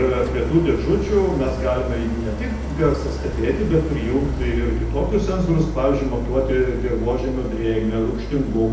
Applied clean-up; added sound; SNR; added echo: none; Idling; 5 dB; reverberation time 0.9 s.